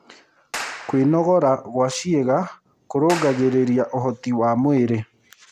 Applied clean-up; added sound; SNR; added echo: none; Clapping; 16 dB; none.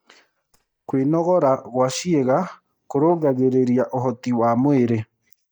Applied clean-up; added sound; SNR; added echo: neural mask model DeepFilterNet 3.